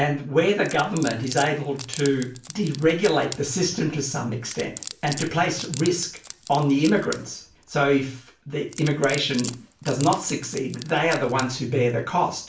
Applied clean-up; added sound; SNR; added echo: none; Wood; 15 dB; reverberation time 0.4 s.